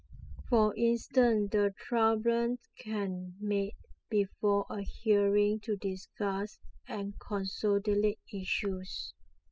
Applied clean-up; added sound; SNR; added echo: classical method spectral subtraction.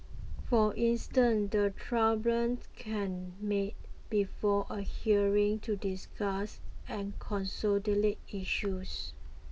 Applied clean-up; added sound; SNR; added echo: none; Wind; 7 dB; none.